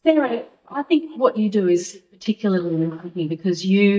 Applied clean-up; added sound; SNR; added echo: neural mask model DeepFilterNet 3.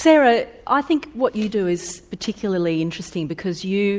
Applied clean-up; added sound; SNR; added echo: none; none; none; none.